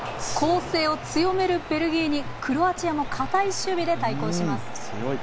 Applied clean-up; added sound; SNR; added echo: none; Drip; 9 dB; none.